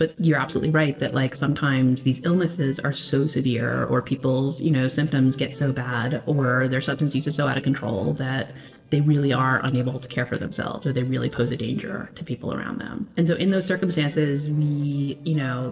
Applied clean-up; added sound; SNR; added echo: neural separator model SepFormer DNS4.